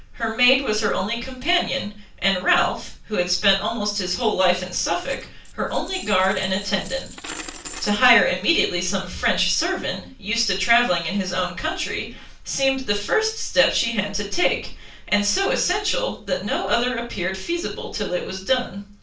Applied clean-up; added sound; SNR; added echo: none; Coin (dropping); 16 dB; reverberation time 0.3 s.